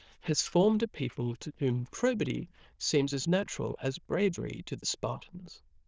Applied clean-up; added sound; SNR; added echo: neural diffusion model UNIVERSE++.